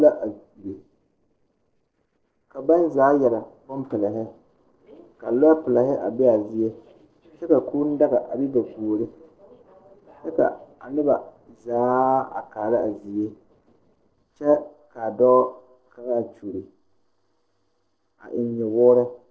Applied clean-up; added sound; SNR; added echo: neural separator model SepFormer DNS4.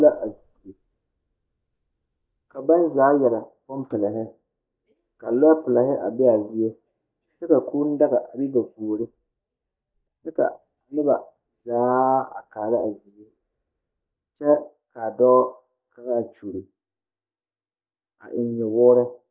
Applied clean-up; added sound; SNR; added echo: neural mask model DeepFilterNet 3.